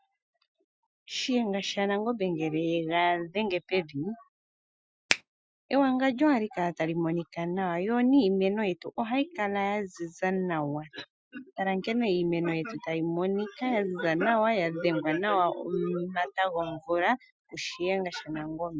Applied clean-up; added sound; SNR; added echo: classical method Wiener filter.